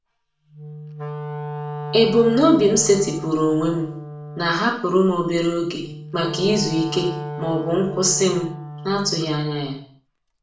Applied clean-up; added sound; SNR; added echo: none; Wind instrument, woodwind instrument; 11 dB; reverberation time 0.5 s.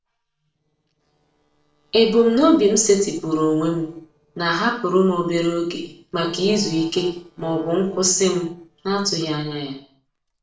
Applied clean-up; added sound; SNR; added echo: neural separator model SepFormer DNS4.